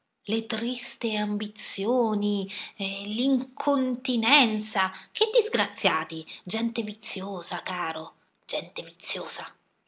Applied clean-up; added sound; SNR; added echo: none; none; none; none.